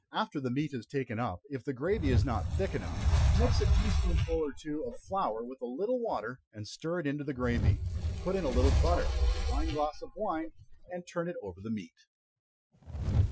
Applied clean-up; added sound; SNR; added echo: classical method Wiener filter.